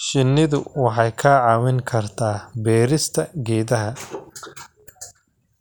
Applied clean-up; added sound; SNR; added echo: none; none; none; none.